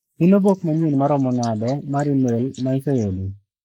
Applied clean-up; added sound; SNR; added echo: neural mask model Resemble Enhance denoiser.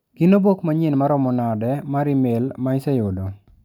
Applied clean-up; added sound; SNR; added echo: none; none; none; none.